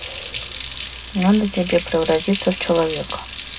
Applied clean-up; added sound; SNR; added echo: none; Water tap, faucet; 2 dB; reverberation time 0.2 s.